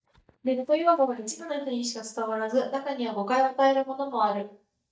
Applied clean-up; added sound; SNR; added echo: neural mask model DeepFilterNet 3.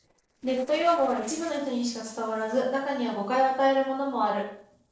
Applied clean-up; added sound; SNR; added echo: neural separator model SepFormer DNS4.